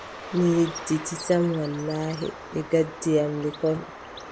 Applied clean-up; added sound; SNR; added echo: none; Bird; 13 dB; none.